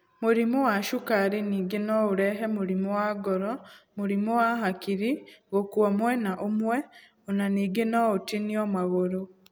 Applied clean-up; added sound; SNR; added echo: none; none; none; none.